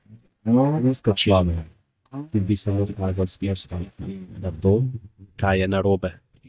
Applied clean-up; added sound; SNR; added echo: neural mask model DeepFilterNet 3.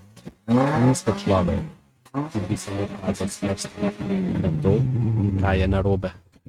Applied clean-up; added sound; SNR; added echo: neural mask model RNNoise.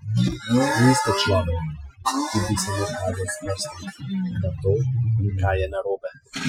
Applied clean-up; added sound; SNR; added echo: classical method Wiener filter.